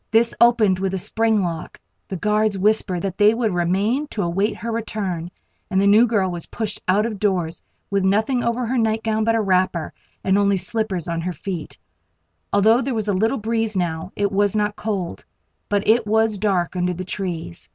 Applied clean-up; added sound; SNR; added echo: none; none; none; none.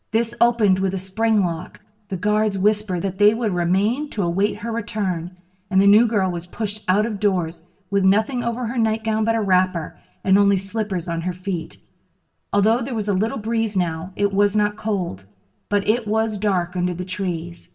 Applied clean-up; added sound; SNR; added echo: none; none; none; reverberation time 0.6 s.